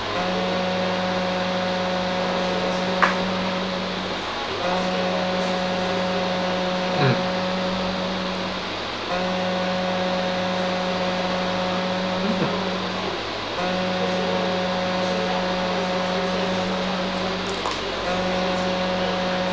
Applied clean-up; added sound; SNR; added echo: none; Wind instrument, woodwind instrument; -1 dB; none.